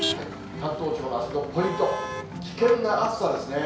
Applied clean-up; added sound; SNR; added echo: none; Motor vehicle (road); 9 dB; reverberation time 0.6 s.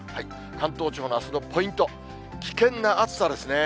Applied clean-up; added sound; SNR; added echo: none; none; none; none.